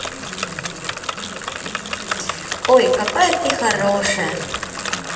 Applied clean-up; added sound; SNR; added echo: none; Bicycle; 6 dB; reverberation time 2.6 s.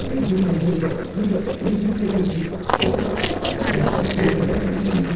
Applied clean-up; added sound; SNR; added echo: neural separator model SepFormer DNS4.